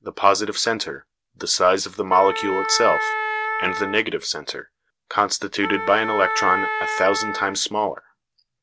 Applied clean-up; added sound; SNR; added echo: none; Wind instrument, woodwind instrument; 3 dB; none.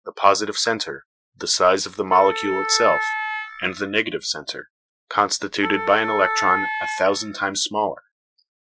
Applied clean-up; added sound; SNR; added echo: classical method Wiener filter.